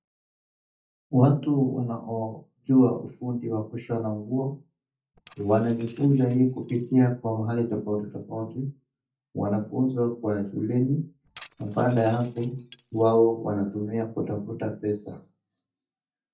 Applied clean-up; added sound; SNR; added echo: neural mask model DeepFilterNet 3.